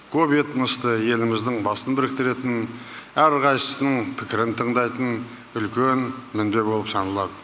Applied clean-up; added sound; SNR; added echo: none; none; none; none.